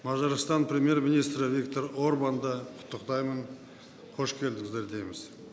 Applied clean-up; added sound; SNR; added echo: none; none; none; none.